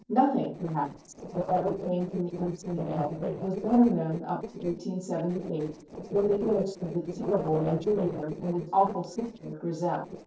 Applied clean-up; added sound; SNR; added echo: neural separator model SepFormer DNS4.